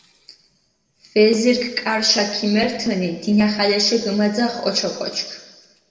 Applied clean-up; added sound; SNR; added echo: none; none; none; reverberation time 1.2 s.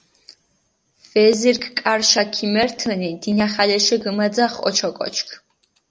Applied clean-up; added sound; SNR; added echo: none; none; none; none.